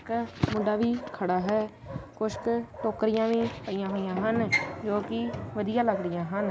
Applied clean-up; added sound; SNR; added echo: none; none; none; none.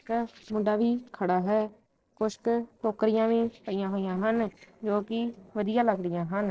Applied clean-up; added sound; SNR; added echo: neural separator model SepFormer DNS4.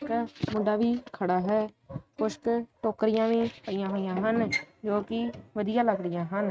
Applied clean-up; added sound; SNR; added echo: neural mask model RNNoise.